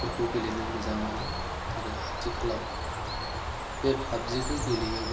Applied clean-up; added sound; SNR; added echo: none; Bird; 0 dB; reverberation time 1.2 s.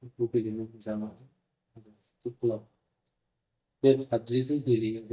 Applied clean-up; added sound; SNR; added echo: neural mask model DeepFilterNet 3.